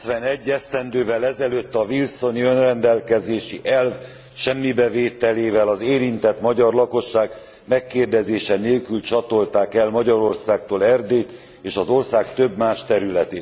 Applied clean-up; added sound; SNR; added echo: none; none; none; none.